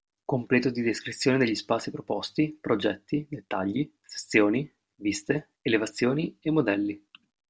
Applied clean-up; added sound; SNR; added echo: none; none; none; none.